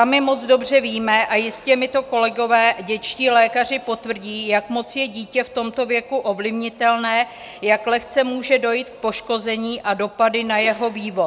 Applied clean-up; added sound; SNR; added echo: none; none; none; none.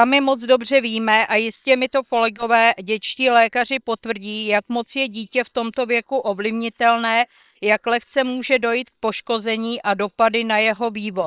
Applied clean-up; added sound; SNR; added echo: neural separator model SepFormer WHAM!.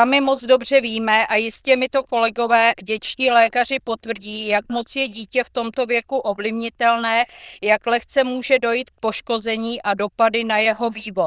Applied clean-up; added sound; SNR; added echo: neural diffusion model UNIVERSE++.